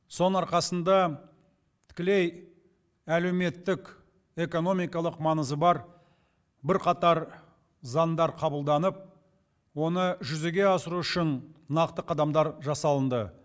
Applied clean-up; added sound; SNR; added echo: none; none; none; none.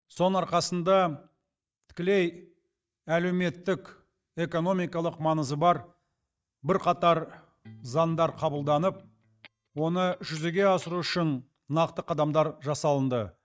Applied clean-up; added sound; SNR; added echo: neural mask model DeepFilterNet 3.